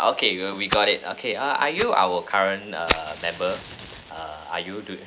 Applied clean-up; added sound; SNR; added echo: none; Fire; 10 dB; none.